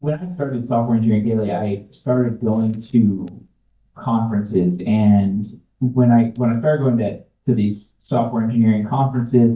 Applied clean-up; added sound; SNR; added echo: neural mask model DeepFilterNet 3.